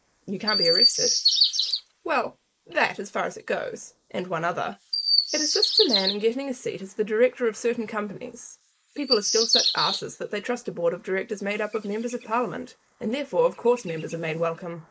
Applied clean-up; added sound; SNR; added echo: neural mask model Resemble Enhance denoiser.